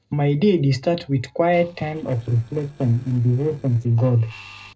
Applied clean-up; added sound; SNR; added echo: neural separator model SepFormer DNS4.